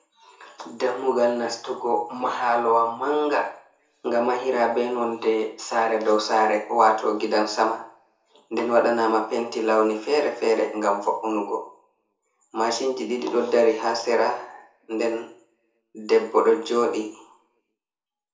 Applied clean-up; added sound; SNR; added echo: none; none; none; reverberation time 0.6 s.